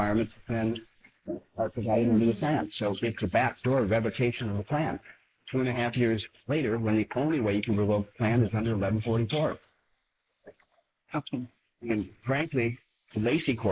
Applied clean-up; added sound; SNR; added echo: neural mask model Resemble Enhance denoiser.